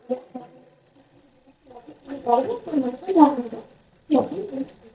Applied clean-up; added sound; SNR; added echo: neural mask model DeepFilterNet 3.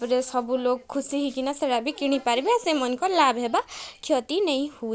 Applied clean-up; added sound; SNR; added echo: none; none; none; none.